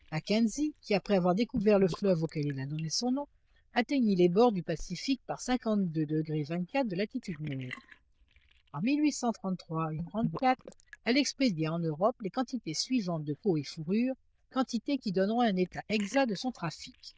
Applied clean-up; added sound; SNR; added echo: neural diffusion model UNIVERSE++.